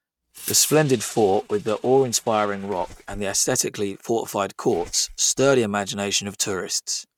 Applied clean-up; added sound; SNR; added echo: neural mask model RNNoise.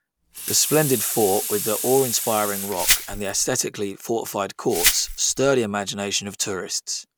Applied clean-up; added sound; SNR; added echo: none; Sink (filling or washing) / Water tap, faucet + Glass; 3 dB; none.